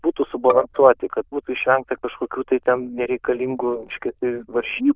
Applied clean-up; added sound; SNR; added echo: neural diffusion model UNIVERSE++.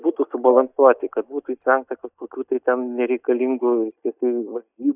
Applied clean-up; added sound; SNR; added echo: neural mask model DeepFilterNet 3.